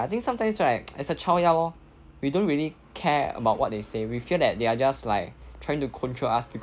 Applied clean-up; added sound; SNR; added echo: none; none; none; none.